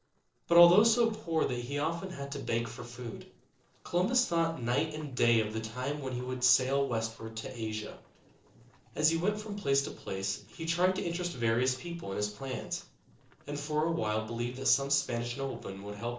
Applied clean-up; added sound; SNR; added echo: neural separator model SepFormer DNS4.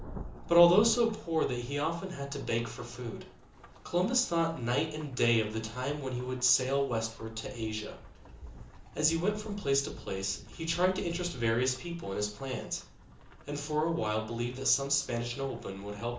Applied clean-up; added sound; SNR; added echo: none; Rain / Thunderstorm; 16 dB; reverberation time 0.8 s.